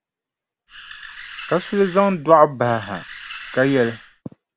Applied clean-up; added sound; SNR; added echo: none; Animal; 16 dB; none.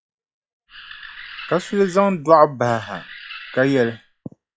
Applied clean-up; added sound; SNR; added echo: classical method log-MMSE.